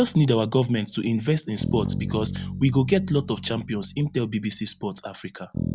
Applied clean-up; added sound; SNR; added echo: none; Bass guitar; 9 dB; none.